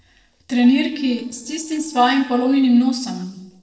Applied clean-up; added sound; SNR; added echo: neural separator model SepFormer DNS4.